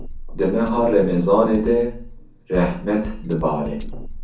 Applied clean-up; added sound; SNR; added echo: none; Drum kit; 11 dB; reverberation time 0.6 s.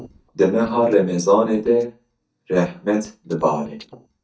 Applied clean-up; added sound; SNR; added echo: neural mask model DeepFilterNet 3.